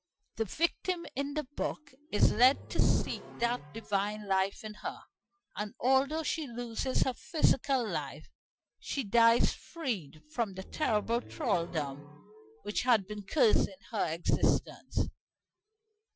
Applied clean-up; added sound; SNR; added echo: classical method Wiener filter.